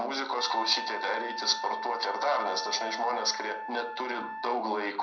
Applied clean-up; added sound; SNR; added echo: none; Wind instrument, woodwind instrument; 7 dB; reverberation time 0.5 s.